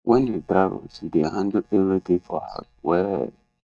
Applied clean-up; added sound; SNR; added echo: neural mask model DeepFilterNet 3.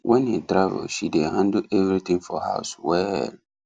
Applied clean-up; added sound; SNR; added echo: none; none; none; none.